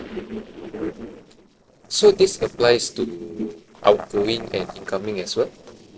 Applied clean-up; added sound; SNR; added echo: neural separator model SepFormer DNS4.